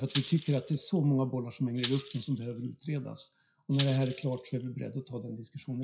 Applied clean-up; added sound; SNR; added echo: classical method WPE with log-MMSE.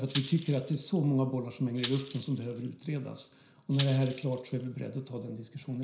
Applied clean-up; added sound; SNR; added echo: none; Rattle (instrument); 0 dB; reverberation time 0.5 s.